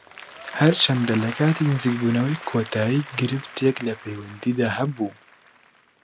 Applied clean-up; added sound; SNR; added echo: none; Applause; 16 dB; none.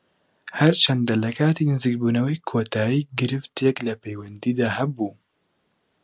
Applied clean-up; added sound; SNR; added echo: none; none; none; none.